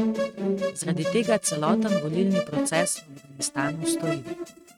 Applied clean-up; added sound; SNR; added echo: neural mask model RNNoise.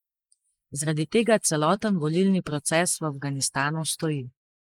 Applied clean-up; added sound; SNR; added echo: neural mask model Resemble Enhance denoiser.